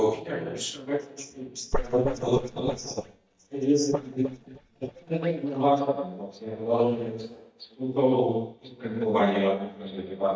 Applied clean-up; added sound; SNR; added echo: neural mask model DeepFilterNet 3.